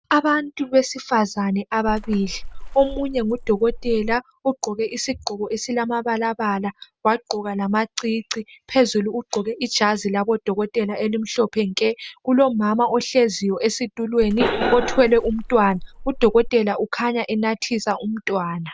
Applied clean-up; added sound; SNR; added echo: none; Water / Splash, splatter; 9 dB; none.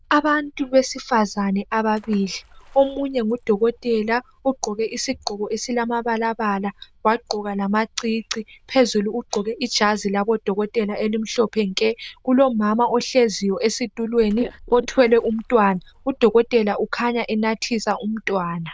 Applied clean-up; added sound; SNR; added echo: neural diffusion model UNIVERSE++.